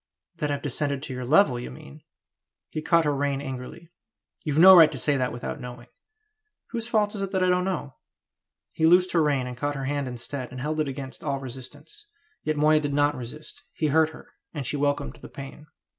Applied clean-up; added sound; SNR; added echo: none; none; none; none.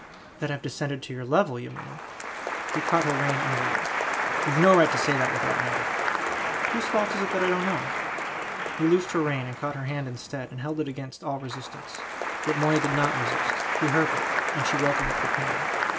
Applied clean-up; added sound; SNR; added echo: none; Applause; 0 dB; none.